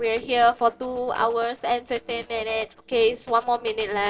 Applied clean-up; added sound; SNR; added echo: neural separator model SepFormer DNS4.